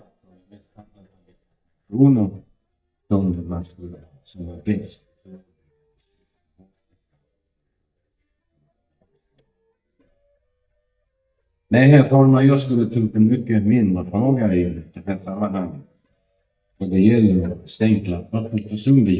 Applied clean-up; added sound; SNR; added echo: neural mask model DeepFilterNet 3.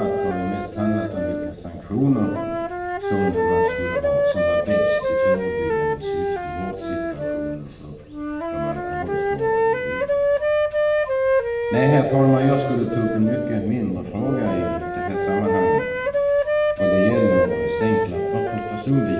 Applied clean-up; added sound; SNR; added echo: none; Wind instrument, woodwind instrument; -2 dB; reverberation time 1.2 s.